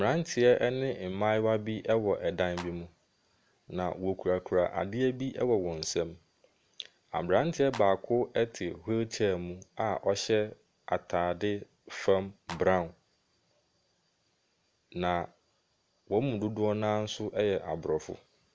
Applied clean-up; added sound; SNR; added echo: none; Clapping; 15 dB; none.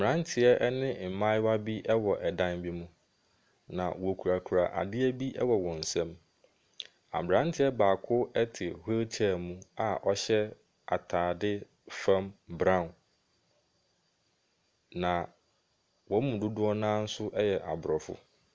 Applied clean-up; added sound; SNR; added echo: none; none; none; none.